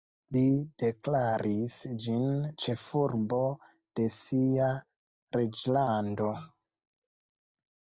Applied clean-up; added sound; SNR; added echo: neural mask model DeepFilterNet 3.